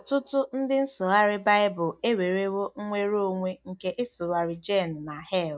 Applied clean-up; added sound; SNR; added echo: neural mask model DeepFilterNet 3.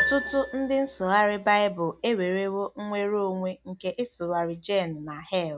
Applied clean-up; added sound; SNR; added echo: none; Piano; 11 dB; none.